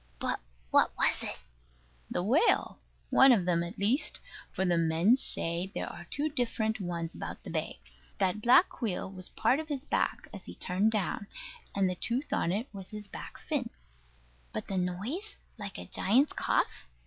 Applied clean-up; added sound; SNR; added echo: none; none; none; none.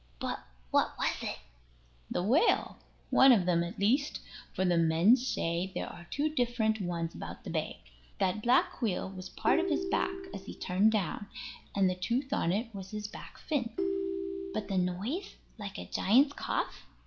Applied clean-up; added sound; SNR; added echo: none; Ringtone; 5 dB; reverberation time 0.5 s.